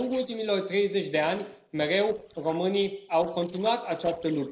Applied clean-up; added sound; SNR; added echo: neural separator model SepFormer DNS4.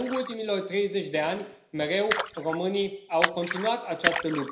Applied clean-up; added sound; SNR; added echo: none; Splash, splatter; 5 dB; reverberation time 0.5 s.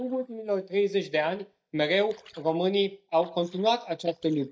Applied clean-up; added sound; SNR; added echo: neural mask model DeepFilterNet 3.